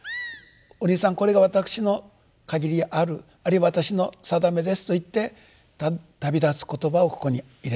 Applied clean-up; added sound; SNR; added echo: none; Animal; 15 dB; none.